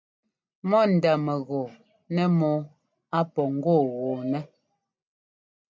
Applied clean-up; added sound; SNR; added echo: none; none; none; none.